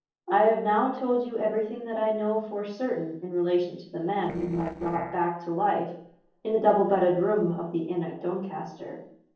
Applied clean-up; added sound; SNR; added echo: neural separator model SepFormer DNS4.